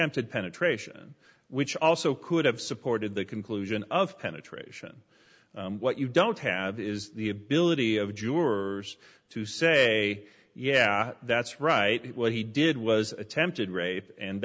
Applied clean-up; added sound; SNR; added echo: none; none; none; none.